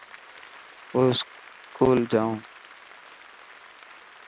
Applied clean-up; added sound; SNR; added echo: none; Applause; 19 dB; none.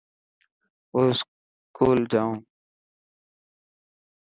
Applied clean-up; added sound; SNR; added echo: none; none; none; none.